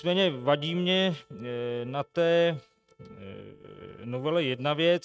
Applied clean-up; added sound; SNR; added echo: neural mask model RNNoise.